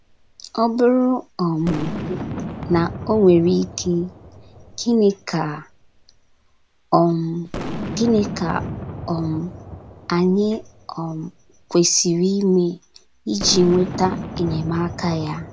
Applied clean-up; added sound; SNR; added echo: none; Boom; 11 dB; none.